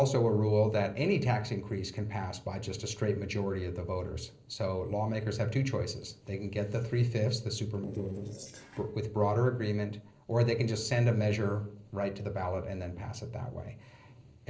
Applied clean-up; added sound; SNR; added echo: neural separator model SepFormer DNS4.